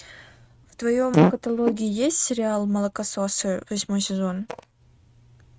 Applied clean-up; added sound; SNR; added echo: neural mask model RNNoise.